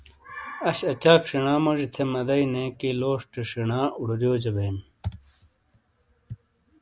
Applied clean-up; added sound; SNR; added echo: none; none; none; none.